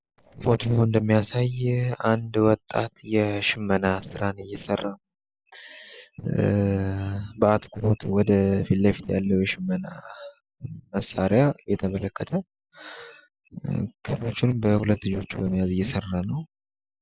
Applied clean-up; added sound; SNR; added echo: neural separator model SepFormer DNS4.